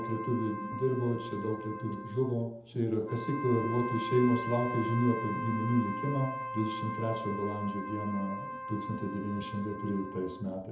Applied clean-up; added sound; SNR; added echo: none; Wind instrument, woodwind instrument; 7 dB; reverberation time 0.7 s.